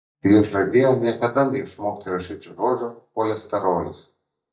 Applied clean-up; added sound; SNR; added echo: neural mask model DeepFilterNet 3.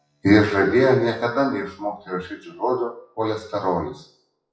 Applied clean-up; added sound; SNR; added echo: classical method WPE with log-MMSE.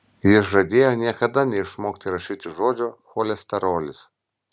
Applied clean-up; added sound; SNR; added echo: none; none; none; none.